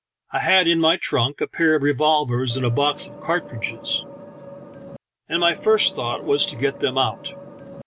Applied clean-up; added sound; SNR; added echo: none; Vehicle; 16 dB; none.